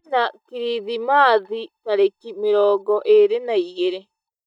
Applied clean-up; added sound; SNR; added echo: neural mask model DeepFilterNet 3.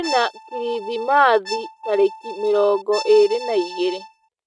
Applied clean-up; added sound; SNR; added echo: neural mask model RNNoise.